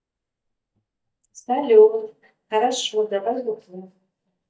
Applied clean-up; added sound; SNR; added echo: neural mask model DeepFilterNet 3.